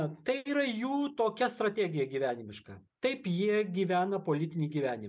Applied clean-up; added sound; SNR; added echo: none; none; none; none.